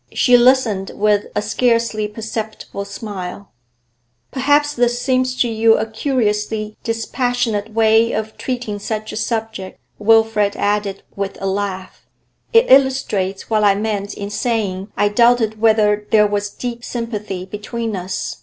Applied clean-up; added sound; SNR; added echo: none; none; none; none.